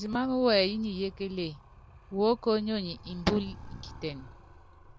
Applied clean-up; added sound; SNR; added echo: none; Animal; 18 dB; none.